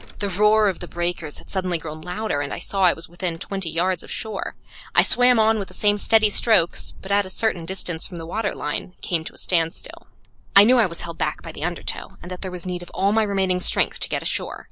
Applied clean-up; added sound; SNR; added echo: none; Crack; 13 dB; none.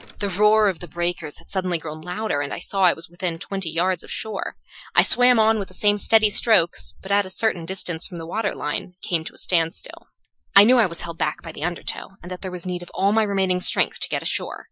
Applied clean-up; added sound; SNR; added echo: classical method Wiener filter.